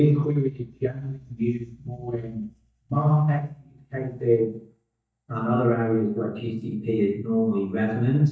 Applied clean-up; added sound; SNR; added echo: neural mask model DeepFilterNet 3.